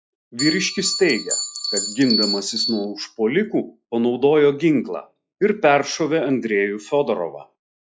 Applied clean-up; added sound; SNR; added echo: classical method log-MMSE.